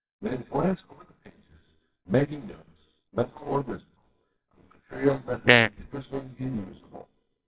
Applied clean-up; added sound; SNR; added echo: neural separator model SepFormer WHAMR!.